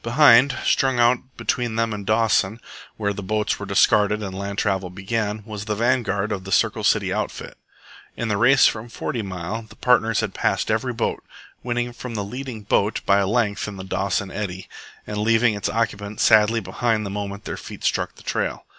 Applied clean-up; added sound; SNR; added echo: none; none; none; none.